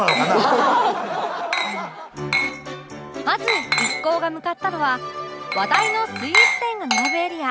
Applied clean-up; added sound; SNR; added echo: none; Glass; 2 dB; none.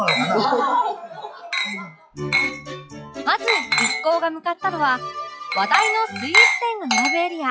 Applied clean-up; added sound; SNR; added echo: classical method log-MMSE.